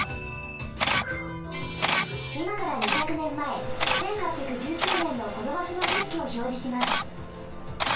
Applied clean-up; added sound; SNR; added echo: none; Camera; 1 dB; reverberation time 0.2 s.